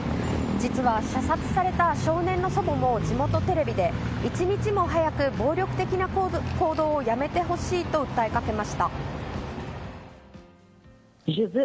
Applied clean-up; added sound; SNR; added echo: none; none; none; none.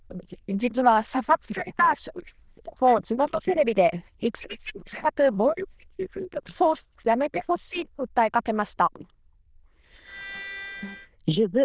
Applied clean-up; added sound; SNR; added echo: neural diffusion model UNIVERSE++.